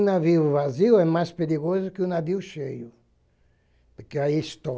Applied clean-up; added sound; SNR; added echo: none; none; none; none.